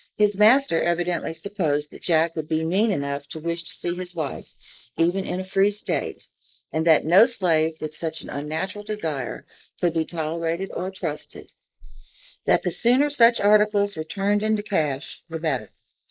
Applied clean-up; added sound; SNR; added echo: neural mask model Resemble Enhance denoiser.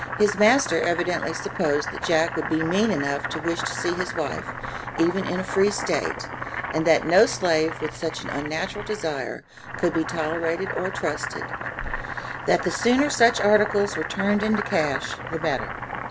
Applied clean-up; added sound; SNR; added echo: none; Boiling; 7 dB; none.